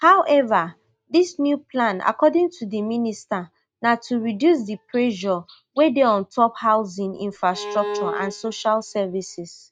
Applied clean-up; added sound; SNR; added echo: neural mask model RNNoise.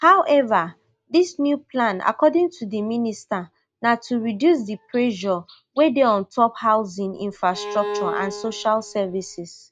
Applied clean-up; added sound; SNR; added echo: none; Bowed string instrument; 10 dB; none.